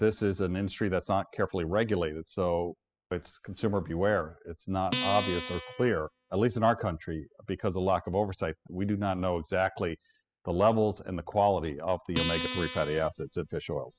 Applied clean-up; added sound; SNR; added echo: classical method spectral subtraction.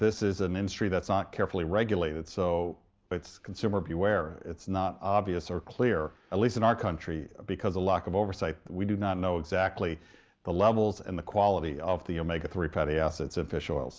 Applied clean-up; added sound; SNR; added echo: none; none; none; none.